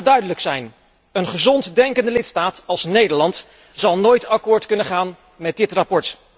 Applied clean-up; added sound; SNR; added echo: none; none; none; none.